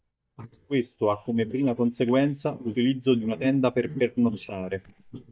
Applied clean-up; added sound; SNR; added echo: neural mask model DeepFilterNet 3.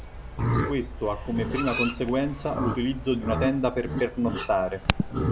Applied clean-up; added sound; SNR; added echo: none; Livestock, farm animals, working animals; 3 dB; none.